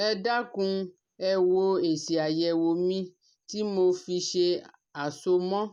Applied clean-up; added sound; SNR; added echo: none; none; none; none.